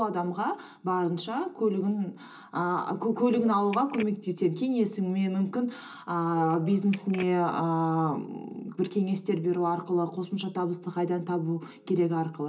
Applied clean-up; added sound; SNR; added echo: none; Telephone; 15 dB; reverberation time 0.2 s.